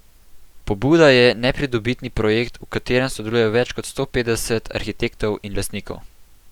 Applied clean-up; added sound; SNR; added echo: none; none; none; none.